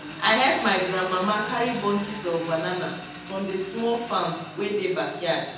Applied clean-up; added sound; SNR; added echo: none; Engine; 13 dB; reverberation time 0.8 s.